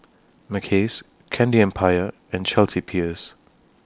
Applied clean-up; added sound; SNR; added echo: none; none; none; none.